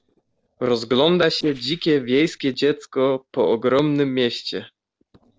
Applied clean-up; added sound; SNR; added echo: neural separator model SepFormer DNS4.